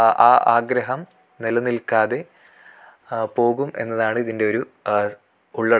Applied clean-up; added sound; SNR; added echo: none; none; none; none.